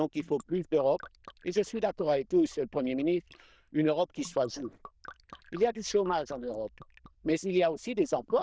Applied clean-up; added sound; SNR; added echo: neural diffusion model UNIVERSE++.